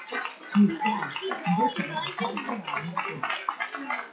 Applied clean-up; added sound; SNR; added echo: classical method WPE with log-MMSE.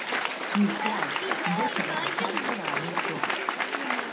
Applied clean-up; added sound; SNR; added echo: none; Applause; -5 dB; reverberation time 0.2 s.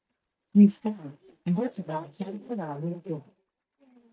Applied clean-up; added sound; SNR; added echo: neural mask model DeepFilterNet 3.